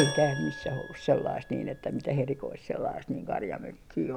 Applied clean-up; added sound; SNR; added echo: none; Keyboard (musical); 11 dB; none.